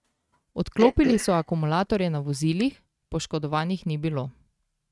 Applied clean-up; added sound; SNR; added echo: neural mask model RNNoise.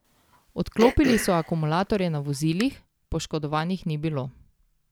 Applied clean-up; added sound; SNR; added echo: none; Cough; 8 dB; none.